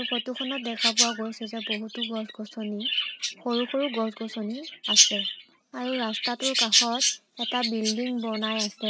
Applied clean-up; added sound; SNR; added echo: neural mask model RNNoise.